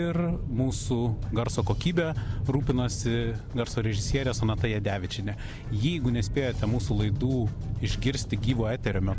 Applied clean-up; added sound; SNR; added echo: none; none; none; none.